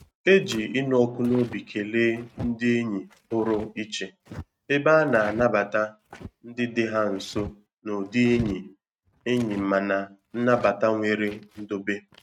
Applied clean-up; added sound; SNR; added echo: neural mask model RNNoise.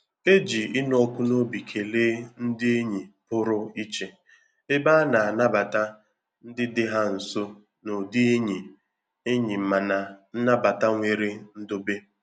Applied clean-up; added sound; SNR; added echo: none; none; none; none.